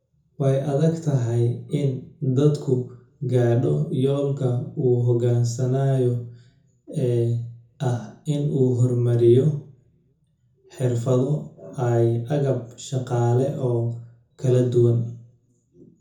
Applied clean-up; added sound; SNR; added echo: none; none; none; reverberation time 0.5 s.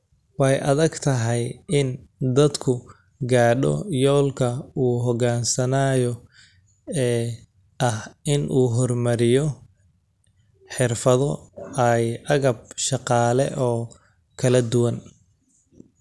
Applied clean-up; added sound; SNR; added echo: none; none; none; none.